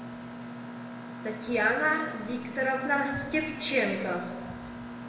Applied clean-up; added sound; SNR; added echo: none; Mechanisms; 9 dB; reverberation time 1.2 s.